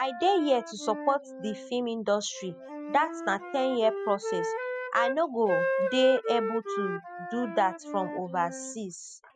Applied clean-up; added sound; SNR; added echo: classical method spectral subtraction.